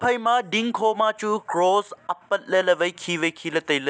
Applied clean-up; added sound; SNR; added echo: none; none; none; none.